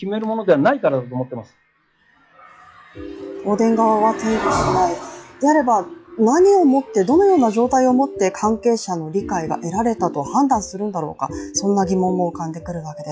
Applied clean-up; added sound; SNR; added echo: classical method log-MMSE.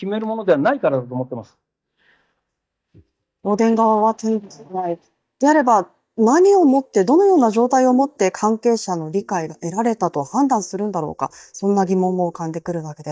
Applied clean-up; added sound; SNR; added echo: neural mask model DeepFilterNet 3.